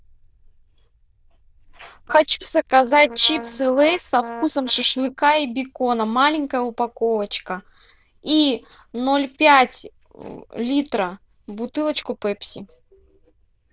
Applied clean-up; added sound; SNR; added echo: neural diffusion model UNIVERSE++.